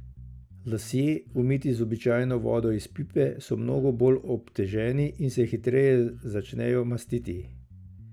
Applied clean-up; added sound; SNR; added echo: none; Bass guitar; 20 dB; none.